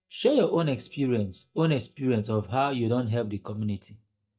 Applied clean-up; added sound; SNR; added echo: neural mask model DeepFilterNet 3.